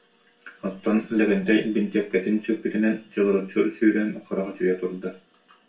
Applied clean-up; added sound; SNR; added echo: none; none; none; reverberation time 0.3 s.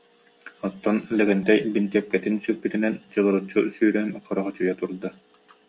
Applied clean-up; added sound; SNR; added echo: none; none; none; none.